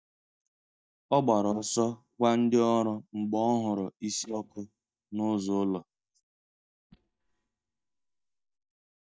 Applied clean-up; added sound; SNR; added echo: neural mask model DeepFilterNet 3.